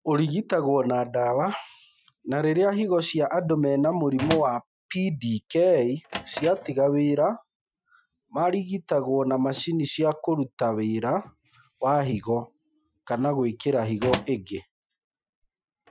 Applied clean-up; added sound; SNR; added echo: classical method Wiener filter.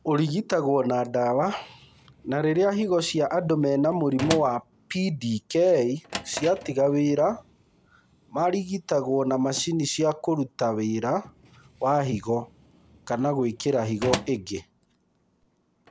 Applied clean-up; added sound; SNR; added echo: none; Drawer open or close; 16 dB; none.